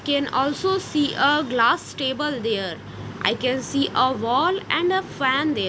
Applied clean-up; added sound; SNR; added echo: none; none; none; none.